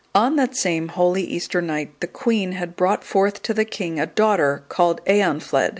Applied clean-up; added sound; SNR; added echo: none; none; none; none.